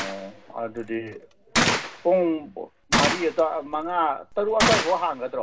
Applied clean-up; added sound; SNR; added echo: none; Gunshot, gunfire; 2 dB; reverberation time 0.2 s.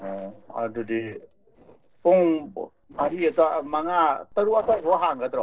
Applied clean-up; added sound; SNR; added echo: neural separator model SepFormer DNS4.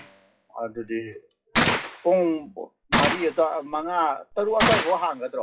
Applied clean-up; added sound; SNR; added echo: classical method WPE with log-MMSE.